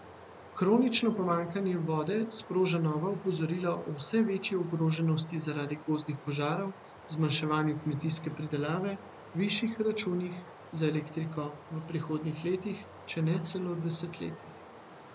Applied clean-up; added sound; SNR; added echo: none; Stream; 18 dB; none.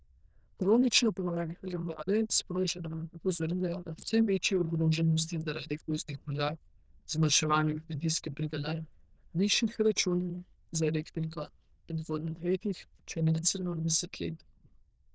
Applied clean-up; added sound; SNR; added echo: neural diffusion model UNIVERSE++.